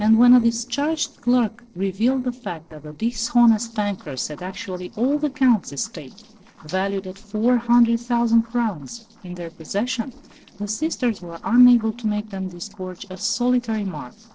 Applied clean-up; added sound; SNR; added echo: neural separator model SepFormer DNS4.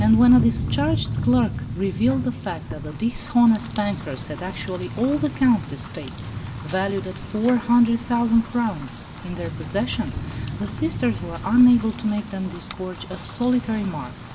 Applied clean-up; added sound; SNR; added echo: none; Rain; 8 dB; reverberation time 1.1 s.